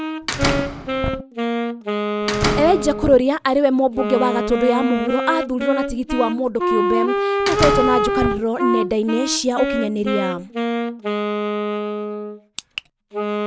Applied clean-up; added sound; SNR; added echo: none; Wind instrument, woodwind instrument + Slam; 1 dB; none.